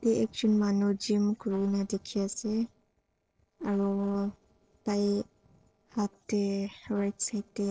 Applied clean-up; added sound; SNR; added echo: neural separator model SepFormer DNS4.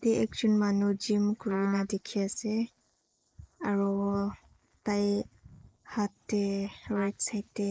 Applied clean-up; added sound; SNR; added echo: neural mask model Resemble Enhance denoiser.